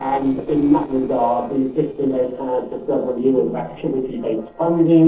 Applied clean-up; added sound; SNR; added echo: neural separator model SepFormer DNS4.